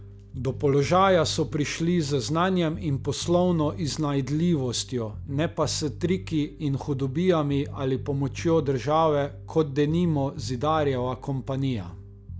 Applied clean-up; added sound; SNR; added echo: none; Bass guitar; 14 dB; none.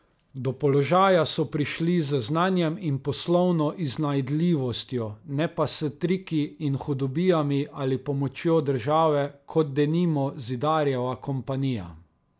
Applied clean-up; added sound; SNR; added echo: none; none; none; none.